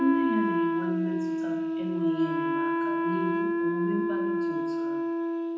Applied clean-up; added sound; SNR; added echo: none; Wind instrument, woodwind instrument; -4 dB; reverberation time 0.8 s.